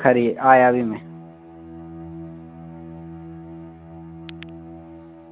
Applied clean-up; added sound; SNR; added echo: none; Bowed string instrument; 16 dB; none.